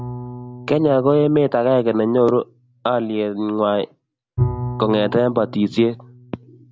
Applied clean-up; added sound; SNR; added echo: none; Bowed string instrument; 11 dB; none.